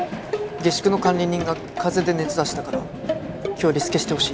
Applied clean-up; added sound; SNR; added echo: none; Train; 10 dB; none.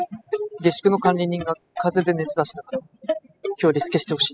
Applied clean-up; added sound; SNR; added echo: classical method spectral subtraction.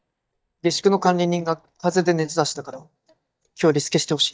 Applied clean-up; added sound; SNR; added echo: neural mask model DeepFilterNet 3.